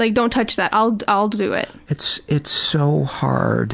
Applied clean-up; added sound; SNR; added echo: none; none; none; none.